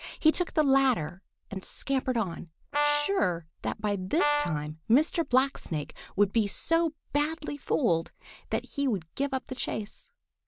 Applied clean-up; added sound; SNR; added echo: none; Brass instrument; 3 dB; none.